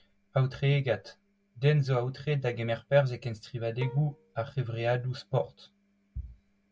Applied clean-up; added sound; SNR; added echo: none; Bowed string instrument; 18 dB; none.